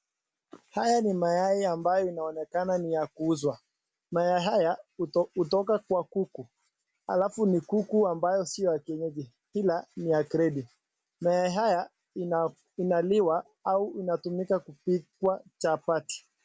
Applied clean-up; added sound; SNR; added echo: none; none; none; none.